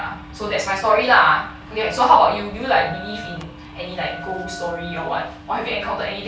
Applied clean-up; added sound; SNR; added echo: none; Telephone; 15 dB; none.